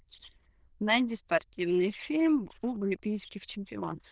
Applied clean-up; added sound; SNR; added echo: neural diffusion model UNIVERSE++.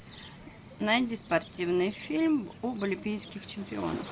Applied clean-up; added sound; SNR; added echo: none; Cricket; 18 dB; none.